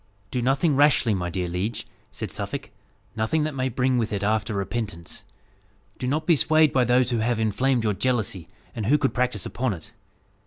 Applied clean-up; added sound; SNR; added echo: none; none; none; none.